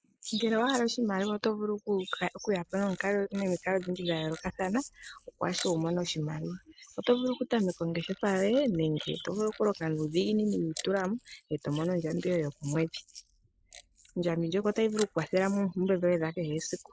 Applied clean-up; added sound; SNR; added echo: neural mask model Resemble Enhance denoiser.